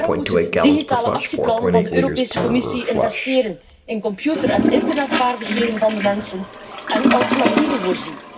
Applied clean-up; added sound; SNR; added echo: none; Toilet flush; 0 dB; reverberation time 0.4 s.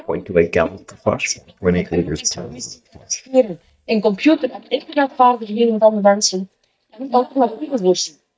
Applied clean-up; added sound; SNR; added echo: neural mask model DeepFilterNet 3.